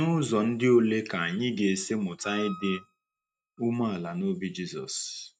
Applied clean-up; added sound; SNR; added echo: neural mask model RNNoise.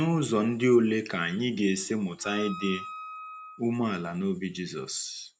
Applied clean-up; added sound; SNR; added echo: none; Wind instrument, woodwind instrument; 14 dB; none.